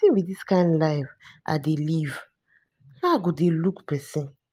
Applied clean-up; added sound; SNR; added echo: none; none; none; none.